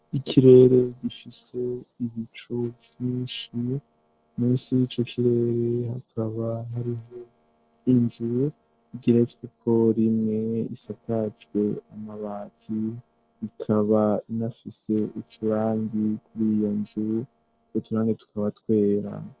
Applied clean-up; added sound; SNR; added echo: neural separator model SepFormer DNS4.